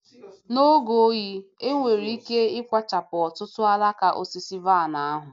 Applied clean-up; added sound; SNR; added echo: none; none; none; none.